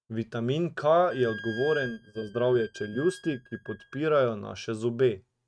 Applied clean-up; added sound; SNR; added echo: neural mask model RNNoise.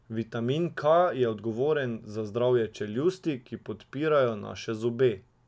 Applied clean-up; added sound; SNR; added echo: none; none; none; none.